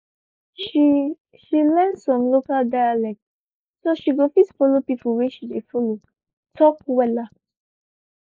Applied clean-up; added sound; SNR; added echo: neural mask model Resemble Enhance denoiser.